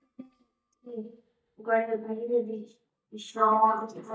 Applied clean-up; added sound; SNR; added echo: neural mask model DeepFilterNet 3.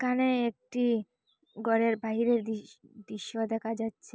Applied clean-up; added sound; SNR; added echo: none; none; none; none.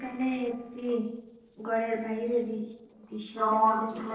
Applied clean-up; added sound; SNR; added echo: neural separator model SepFormer DNS4.